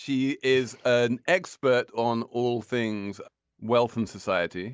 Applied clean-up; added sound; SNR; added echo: none; none; none; none.